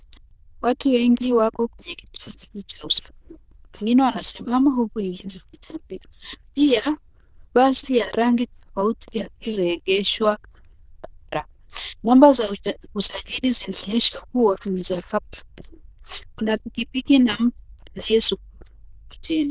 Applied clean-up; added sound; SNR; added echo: neural diffusion model UNIVERSE++.